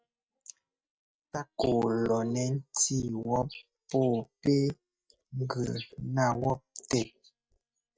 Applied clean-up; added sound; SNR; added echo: neural mask model DeepFilterNet 3.